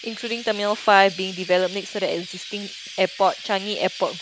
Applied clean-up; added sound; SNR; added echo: none; Chirp, tweet; 14 dB; none.